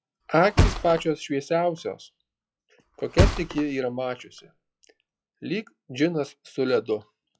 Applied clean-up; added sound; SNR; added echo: classical method log-MMSE.